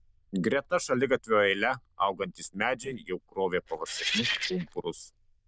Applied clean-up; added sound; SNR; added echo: neural diffusion model UNIVERSE++.